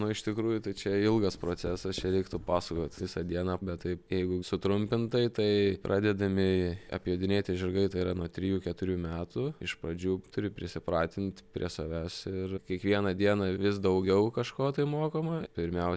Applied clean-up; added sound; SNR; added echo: none; Writing; 17 dB; none.